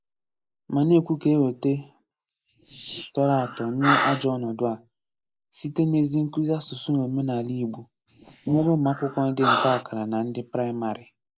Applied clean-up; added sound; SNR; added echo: neural mask model Resemble Enhance denoiser.